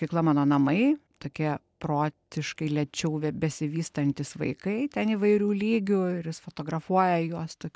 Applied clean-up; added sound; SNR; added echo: none; none; none; none.